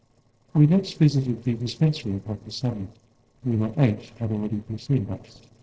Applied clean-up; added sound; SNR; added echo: neural separator model SepFormer DNS4.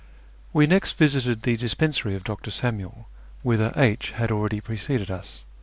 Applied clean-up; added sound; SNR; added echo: none; none; none; none.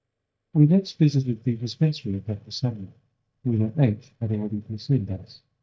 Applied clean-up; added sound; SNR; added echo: neural mask model DeepFilterNet 3.